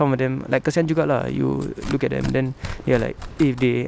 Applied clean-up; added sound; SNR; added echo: none; Tearing; 14 dB; none.